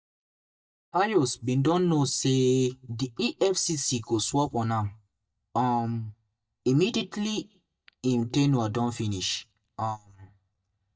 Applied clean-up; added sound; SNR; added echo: neural mask model DeepFilterNet 3.